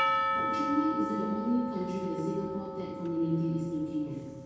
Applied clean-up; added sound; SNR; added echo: none; Percussion; 3 dB; reverberation time 1.2 s.